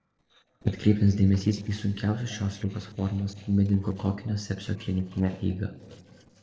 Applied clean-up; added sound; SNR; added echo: neural separator model SepFormer DNS4.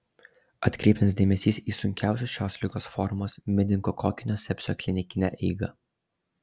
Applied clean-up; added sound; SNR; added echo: none; none; none; none.